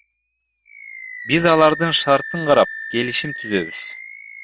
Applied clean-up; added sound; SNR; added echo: none; Animal; 12 dB; none.